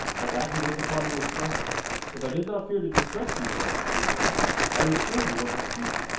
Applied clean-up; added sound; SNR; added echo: none; Crumpling, crinkling; -3 dB; reverberation time 0.6 s.